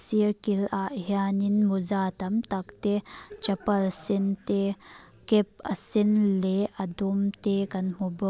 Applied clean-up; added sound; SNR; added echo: none; none; none; none.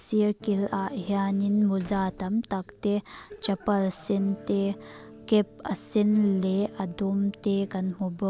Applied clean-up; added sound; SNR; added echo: none; Squeak / Slam / Wood + Electric guitar / Strum; 19 dB; none.